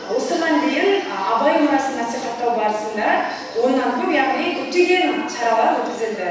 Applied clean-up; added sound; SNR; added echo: none; none; none; reverberation time 1.1 s.